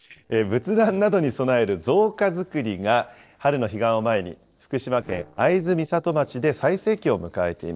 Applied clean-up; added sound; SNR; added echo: neural separator model SepFormer DNS4.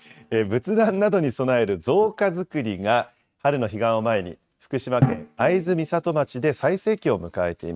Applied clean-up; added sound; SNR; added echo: neural mask model RNNoise.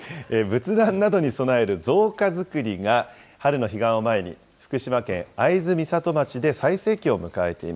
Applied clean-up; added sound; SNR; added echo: none; none; none; none.